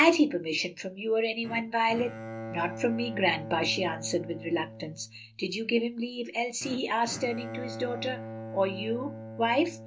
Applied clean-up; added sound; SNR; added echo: none; Bowed string instrument; 12 dB; none.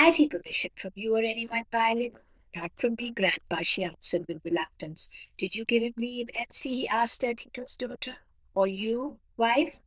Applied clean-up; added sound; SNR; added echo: neural diffusion model UNIVERSE++.